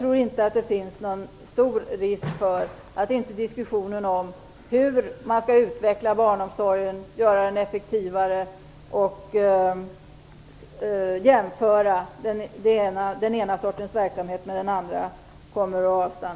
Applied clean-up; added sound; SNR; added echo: none; none; none; none.